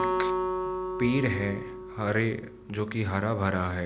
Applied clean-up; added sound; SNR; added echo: none; Acoustic guitar; 4 dB; none.